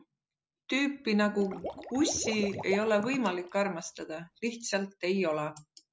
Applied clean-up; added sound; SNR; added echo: none; Water / Liquid; 10 dB; none.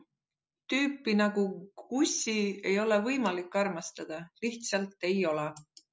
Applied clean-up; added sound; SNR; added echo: none; none; none; none.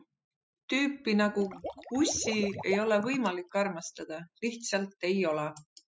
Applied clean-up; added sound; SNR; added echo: classical method spectral subtraction.